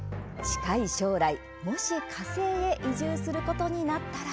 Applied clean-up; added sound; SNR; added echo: none; none; none; none.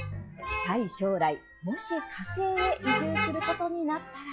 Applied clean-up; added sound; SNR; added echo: classical method log-MMSE.